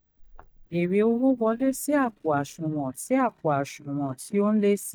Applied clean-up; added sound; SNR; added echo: neural mask model DeepFilterNet 3.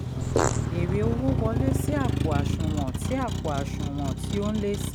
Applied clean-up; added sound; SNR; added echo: none; Fart + Motor vehicle (road); -4 dB; none.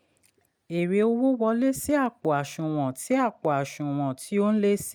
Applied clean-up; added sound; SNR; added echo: none; none; none; none.